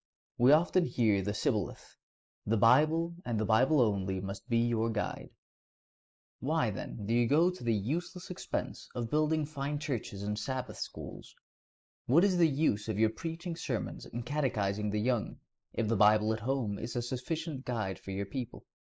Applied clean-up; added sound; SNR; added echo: neural mask model Resemble Enhance denoiser.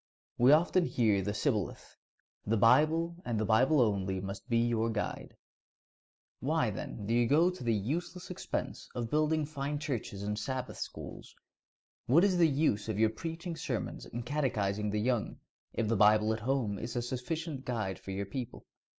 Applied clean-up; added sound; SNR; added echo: none; none; none; none.